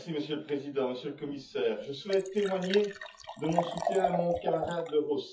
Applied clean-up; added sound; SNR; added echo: classical method WPE with log-MMSE.